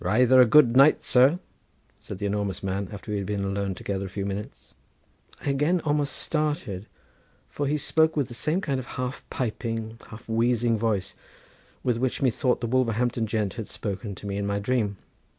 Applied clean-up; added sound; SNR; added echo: none; none; none; none.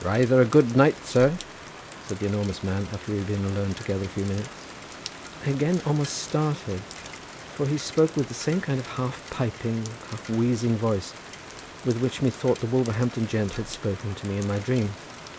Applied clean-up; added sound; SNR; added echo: none; Rain; 15 dB; none.